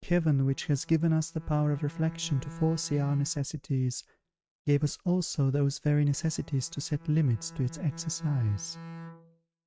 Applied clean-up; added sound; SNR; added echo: neural mask model RNNoise.